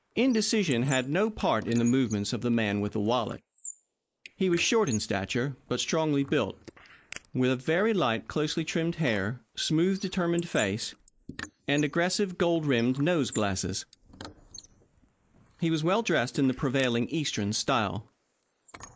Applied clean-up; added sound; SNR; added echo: neural mask model Resemble Enhance denoiser.